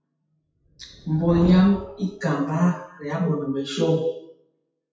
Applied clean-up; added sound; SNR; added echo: classical method WPE with log-MMSE.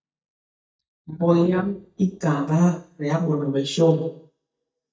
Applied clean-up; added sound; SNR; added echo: neural mask model DeepFilterNet 3.